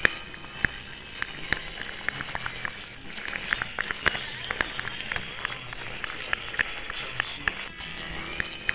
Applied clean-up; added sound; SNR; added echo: neural separator model SepFormer WHAMR!.